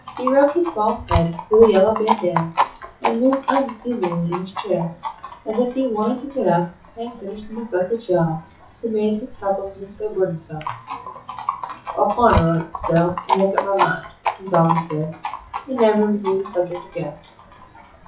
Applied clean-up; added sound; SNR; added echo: classical method WPE with log-MMSE.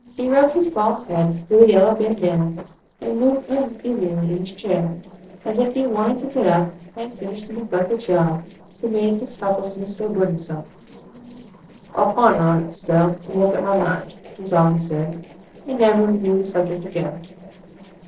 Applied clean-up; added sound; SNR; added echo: neural separator model SepFormer DNS4.